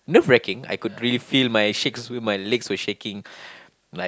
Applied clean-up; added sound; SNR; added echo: none; none; none; none.